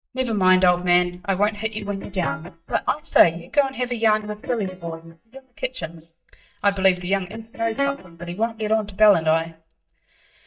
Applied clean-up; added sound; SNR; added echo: neural mask model DeepFilterNet 3.